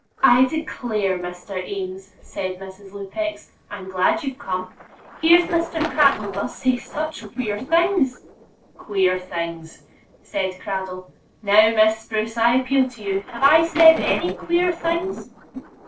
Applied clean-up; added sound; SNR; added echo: neural separator model SepFormer DNS4.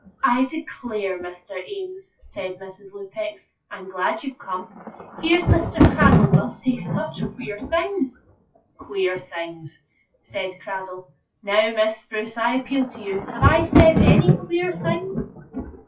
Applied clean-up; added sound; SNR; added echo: classical method WPE with log-MMSE.